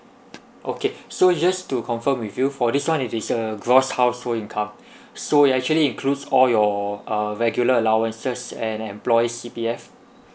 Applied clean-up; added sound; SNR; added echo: none; none; none; none.